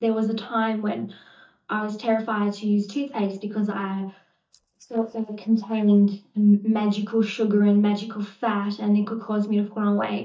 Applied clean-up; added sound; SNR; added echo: neural mask model DeepFilterNet 3.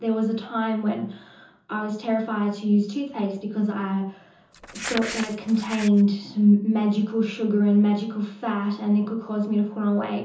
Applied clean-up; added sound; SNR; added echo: none; Crumpling, crinkling; 12 dB; reverberation time 0.6 s.